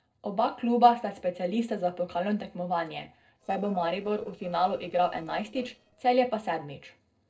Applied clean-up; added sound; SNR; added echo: neural separator model SepFormer DNS4.